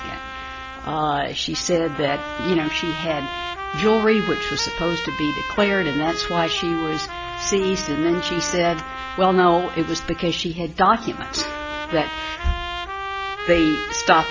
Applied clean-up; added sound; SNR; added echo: none; Trumpet; 8 dB; none.